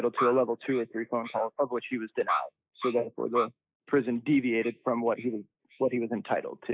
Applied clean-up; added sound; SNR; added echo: neural mask model Resemble Enhance denoiser.